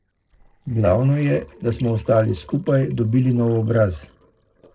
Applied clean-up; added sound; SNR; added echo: neural separator model SepFormer DNS4.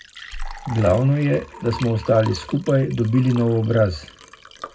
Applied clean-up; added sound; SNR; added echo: none; Liquid; 15 dB; reverberation time 0.3 s.